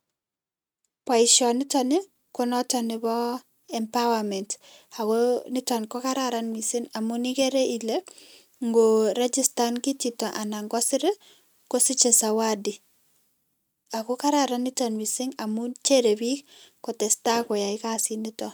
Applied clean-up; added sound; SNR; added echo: neural mask model RNNoise.